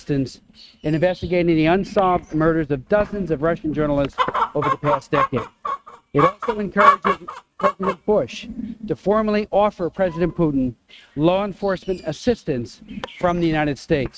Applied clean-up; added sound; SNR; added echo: neural mask model RNNoise.